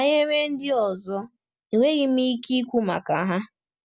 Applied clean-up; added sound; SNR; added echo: none; none; none; none.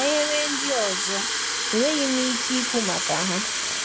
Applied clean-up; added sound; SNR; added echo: none; Fill (with liquid) / Water tap, faucet; -1 dB; none.